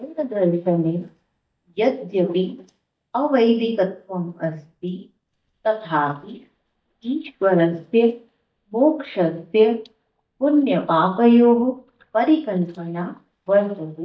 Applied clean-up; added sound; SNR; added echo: neural mask model DeepFilterNet 3.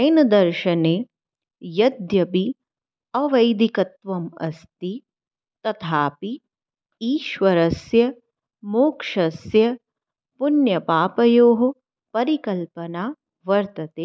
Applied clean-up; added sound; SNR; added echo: none; none; none; none.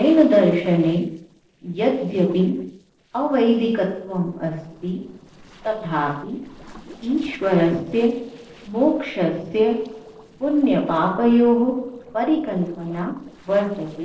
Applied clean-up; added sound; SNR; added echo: neural separator model SepFormer DNS4.